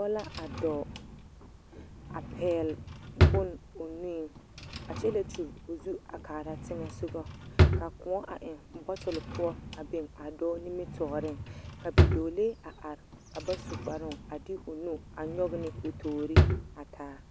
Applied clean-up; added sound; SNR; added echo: none; Drawer open or close; -4 dB; none.